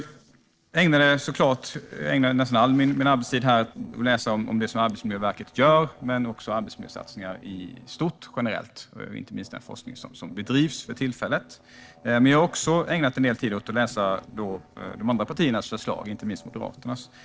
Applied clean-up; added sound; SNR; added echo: neural separator model SepFormer DNS4.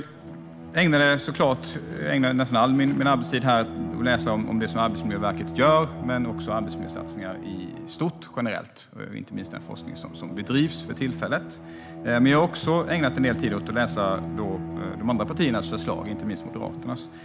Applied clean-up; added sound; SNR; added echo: none; Bowed string instrument; 10 dB; none.